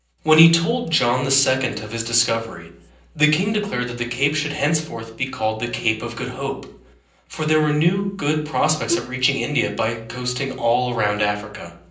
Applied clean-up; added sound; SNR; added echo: none; Wind instrument, woodwind instrument; 6 dB; reverberation time 0.6 s.